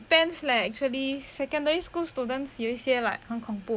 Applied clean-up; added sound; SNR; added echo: none; none; none; none.